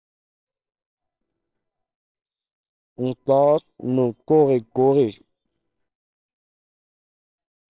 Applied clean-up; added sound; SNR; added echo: neural separator model SepFormer WHAMR!.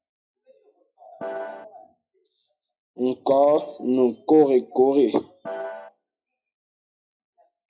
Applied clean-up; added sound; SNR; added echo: classical method WPE with log-MMSE.